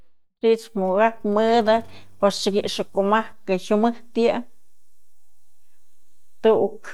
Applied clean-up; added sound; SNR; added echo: neural mask model DeepFilterNet 3.